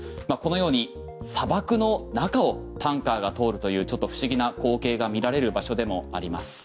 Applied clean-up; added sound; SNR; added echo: none; none; none; none.